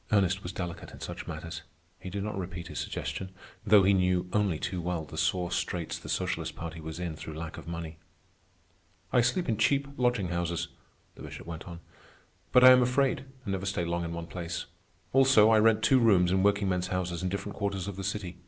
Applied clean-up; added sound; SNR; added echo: none; none; none; none.